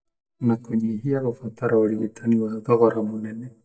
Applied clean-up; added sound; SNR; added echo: neural mask model DeepFilterNet 3.